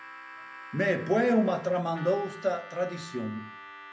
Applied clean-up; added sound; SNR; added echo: none; Harmonica; 16 dB; reverberation time 0.3 s.